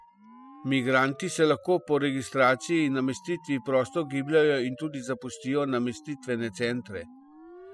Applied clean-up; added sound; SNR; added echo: classical method spectral subtraction.